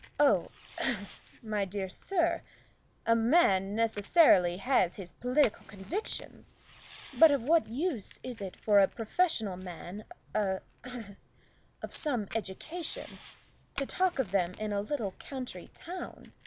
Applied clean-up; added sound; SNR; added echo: none; Fireworks + Fire; 20 dB; none.